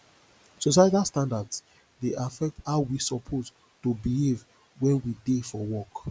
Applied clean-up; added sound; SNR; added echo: none; none; none; none.